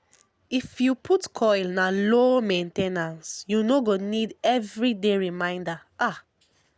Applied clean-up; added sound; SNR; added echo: none; none; none; none.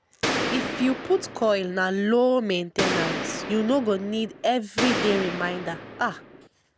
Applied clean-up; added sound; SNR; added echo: none; Gunshot, gunfire; 4 dB; none.